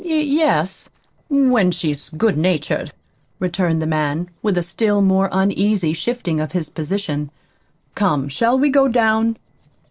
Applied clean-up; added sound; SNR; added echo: neural separator model SepFormer DNS4.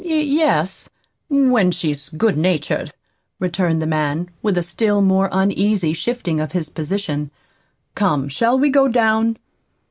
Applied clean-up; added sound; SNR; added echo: none; none; none; none.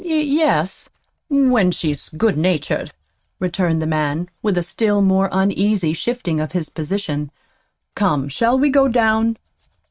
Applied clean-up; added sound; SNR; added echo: neural mask model RNNoise.